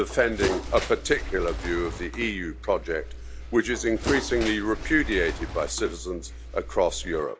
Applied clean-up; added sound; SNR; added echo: none; Bird; 7 dB; none.